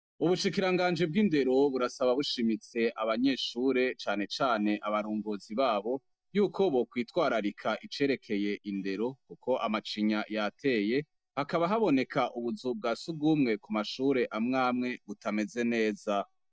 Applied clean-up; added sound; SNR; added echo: neural mask model DeepFilterNet 3.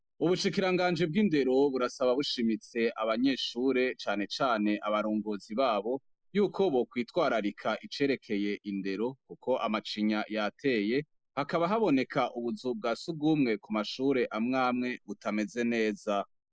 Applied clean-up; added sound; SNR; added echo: neural mask model Resemble Enhance denoiser.